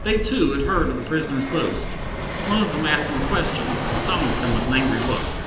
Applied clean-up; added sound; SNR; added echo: none; Fixed-wing aircraft, airplane; 2 dB; reverberation time 0.8 s.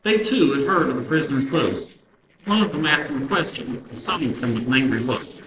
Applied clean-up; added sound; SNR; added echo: neural separator model SepFormer DNS4.